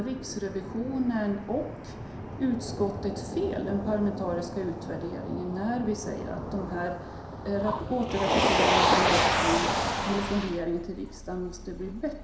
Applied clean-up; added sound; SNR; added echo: none; Motor vehicle (road); -1 dB; reverberation time 0.7 s.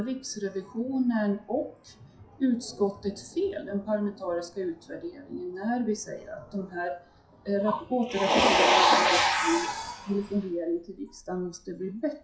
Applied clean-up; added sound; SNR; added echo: classical method WPE with log-MMSE.